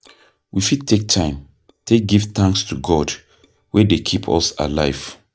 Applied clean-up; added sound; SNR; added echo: neural mask model DeepFilterNet 3.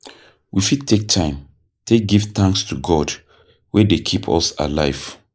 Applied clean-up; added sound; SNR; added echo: neural mask model Resemble Enhance denoiser.